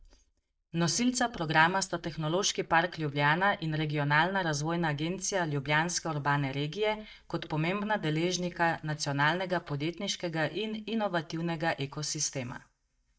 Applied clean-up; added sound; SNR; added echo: neural mask model DeepFilterNet 3.